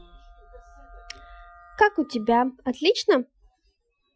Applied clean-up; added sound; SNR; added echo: classical method Wiener filter.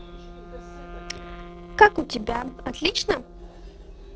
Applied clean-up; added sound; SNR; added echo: neural separator model SepFormer DNS4.